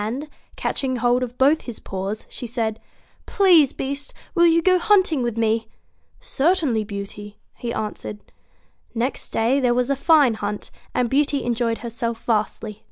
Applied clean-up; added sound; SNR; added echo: none; none; none; none.